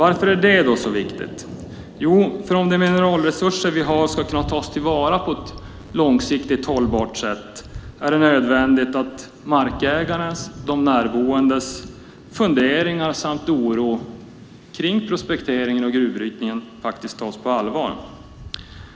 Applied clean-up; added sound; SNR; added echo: none; Thunder; 16 dB; none.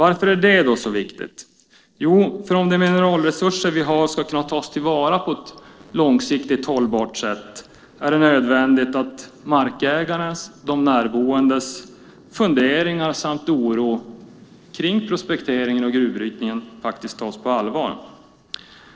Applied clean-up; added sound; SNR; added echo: neural separator model SepFormer DNS4.